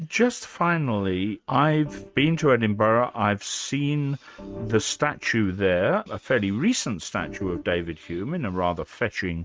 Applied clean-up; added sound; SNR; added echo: neural mask model RNNoise.